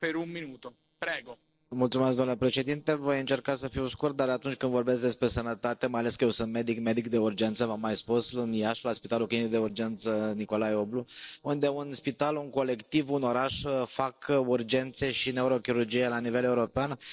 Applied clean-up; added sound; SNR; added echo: neural separator model SepFormer DNS4.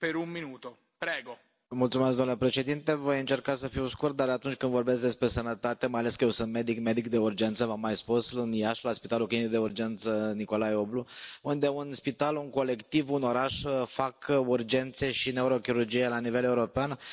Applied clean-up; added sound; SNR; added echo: none; none; none; none.